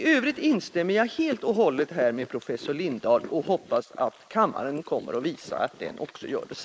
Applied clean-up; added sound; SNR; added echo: neural mask model Resemble Enhance denoiser.